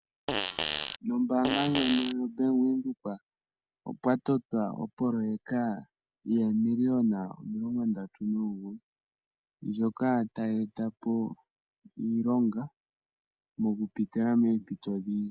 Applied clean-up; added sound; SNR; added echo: none; Fart; 1 dB; none.